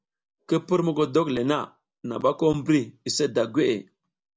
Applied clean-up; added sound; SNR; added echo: none; none; none; none.